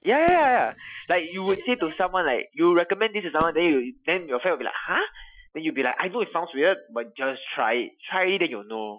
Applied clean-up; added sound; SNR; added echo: classical method Wiener filter.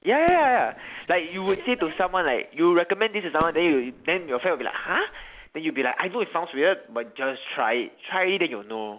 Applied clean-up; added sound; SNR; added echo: none; Fireworks; 18 dB; none.